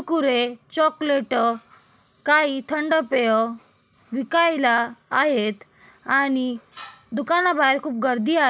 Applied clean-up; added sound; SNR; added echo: none; none; none; none.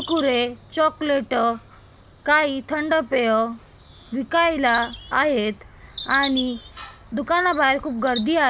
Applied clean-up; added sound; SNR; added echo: none; Bird vocalization, bird call, bird song; 16 dB; none.